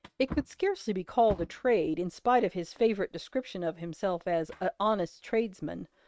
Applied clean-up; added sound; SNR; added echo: neural mask model RNNoise.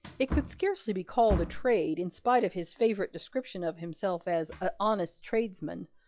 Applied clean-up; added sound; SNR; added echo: classical method log-MMSE.